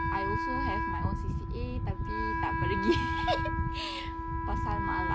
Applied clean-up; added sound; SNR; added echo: none; Wind instrument, woodwind instrument; 2 dB; none.